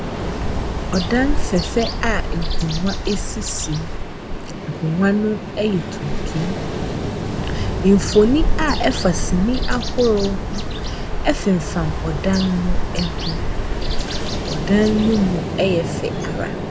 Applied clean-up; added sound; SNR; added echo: none; Bird + Ocean; 0 dB; none.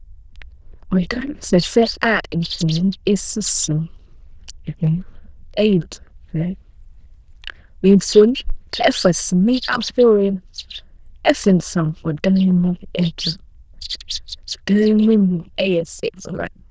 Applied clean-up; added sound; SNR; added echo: neural diffusion model UNIVERSE++.